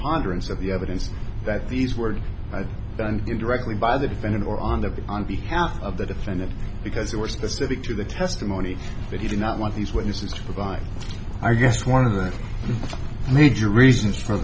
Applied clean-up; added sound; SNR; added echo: none; none; none; none.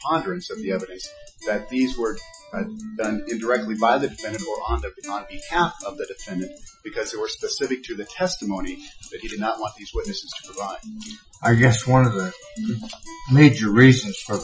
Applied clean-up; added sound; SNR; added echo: classical method Wiener filter.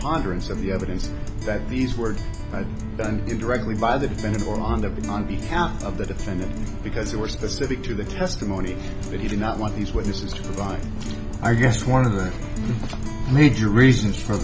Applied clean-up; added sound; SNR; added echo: none; Guitar; 12 dB; none.